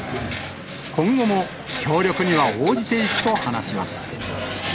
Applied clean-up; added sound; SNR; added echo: none; Screech; 8 dB; none.